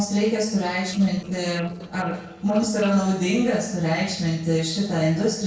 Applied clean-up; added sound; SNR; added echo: neural separator model SepFormer DNS4.